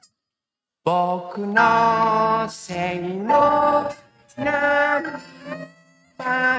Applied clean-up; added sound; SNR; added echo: neural mask model RNNoise.